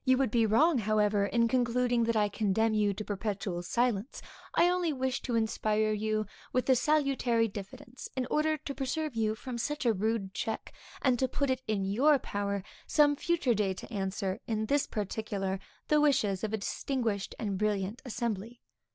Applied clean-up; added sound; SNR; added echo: none; none; none; none.